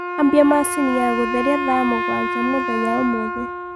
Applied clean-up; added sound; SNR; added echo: none; Wind instrument, woodwind instrument; 4 dB; none.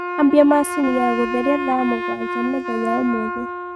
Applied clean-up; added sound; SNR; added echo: neural mask model RNNoise.